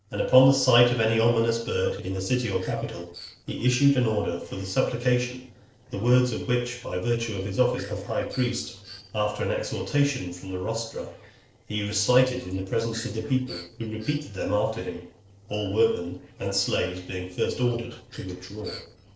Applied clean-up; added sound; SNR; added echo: neural separator model SepFormer DNS4.